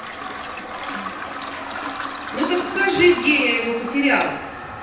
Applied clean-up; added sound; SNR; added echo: none; Toilet flush; 8 dB; reverberation time 0.9 s.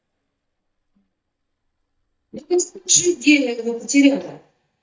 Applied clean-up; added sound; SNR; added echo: neural mask model DeepFilterNet 3.